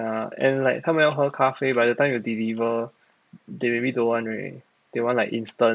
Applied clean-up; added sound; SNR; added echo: none; none; none; none.